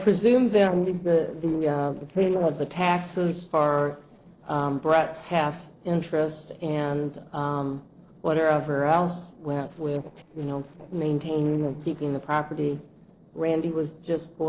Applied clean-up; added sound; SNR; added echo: neural separator model SepFormer DNS4.